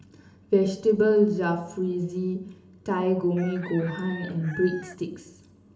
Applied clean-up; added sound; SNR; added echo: none; Chicken, rooster; 18 dB; reverberation time 0.6 s.